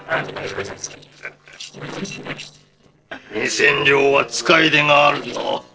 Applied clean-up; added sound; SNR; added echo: neural separator model SepFormer DNS4.